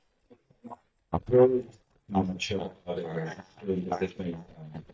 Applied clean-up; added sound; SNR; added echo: neural mask model DeepFilterNet 3.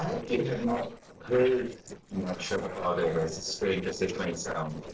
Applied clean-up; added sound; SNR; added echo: neural separator model SepFormer DNS4.